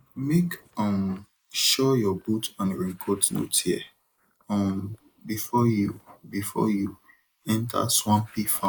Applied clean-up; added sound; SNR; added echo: neural mask model Resemble Enhance denoiser.